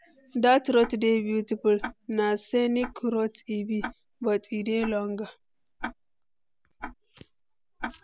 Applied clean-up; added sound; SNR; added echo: none; Tick-tock; 15 dB; none.